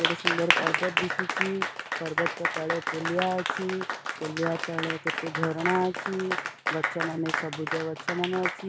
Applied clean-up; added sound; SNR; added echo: none; Applause; -1 dB; none.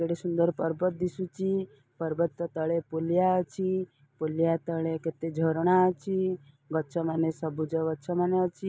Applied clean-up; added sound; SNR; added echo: none; none; none; none.